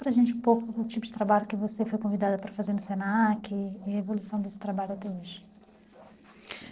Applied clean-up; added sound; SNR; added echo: neural separator model SepFormer DNS4.